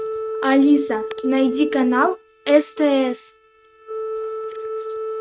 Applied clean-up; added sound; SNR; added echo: neural mask model RNNoise.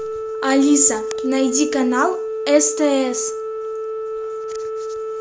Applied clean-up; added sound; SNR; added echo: none; Organ; 5 dB; none.